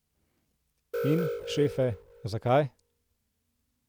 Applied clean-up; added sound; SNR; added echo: none; Alarm; 5 dB; none.